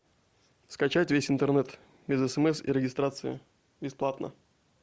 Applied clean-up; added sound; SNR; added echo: none; none; none; none.